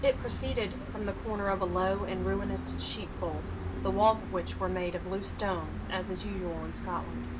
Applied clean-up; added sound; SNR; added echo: none; Gull, seagull; 4 dB; none.